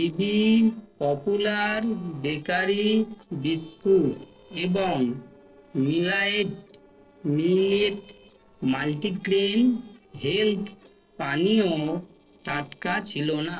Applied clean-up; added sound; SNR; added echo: neural separator model SepFormer DNS4.